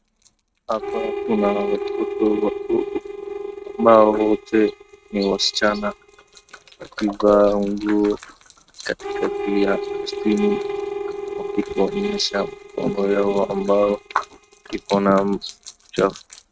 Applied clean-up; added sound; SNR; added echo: neural mask model RNNoise.